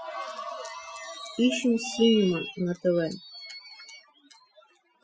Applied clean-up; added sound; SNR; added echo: classical method Wiener filter.